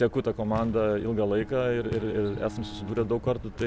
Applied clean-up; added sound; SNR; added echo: none; Bowed string instrument; 17 dB; none.